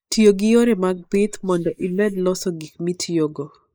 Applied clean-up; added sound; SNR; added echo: neural mask model Resemble Enhance denoiser.